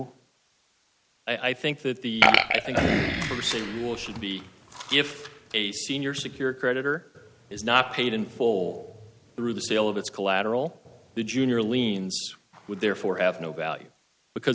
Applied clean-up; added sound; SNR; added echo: none; Burping, eructation; -4 dB; none.